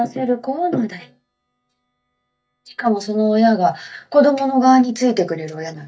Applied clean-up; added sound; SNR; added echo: neural mask model DeepFilterNet 3.